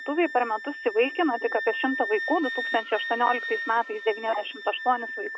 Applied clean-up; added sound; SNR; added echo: none; Wind instrument, woodwind instrument; 8 dB; none.